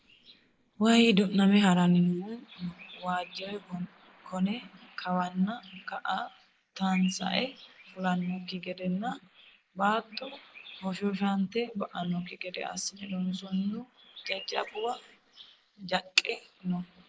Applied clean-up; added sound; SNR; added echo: neural mask model Resemble Enhance denoiser.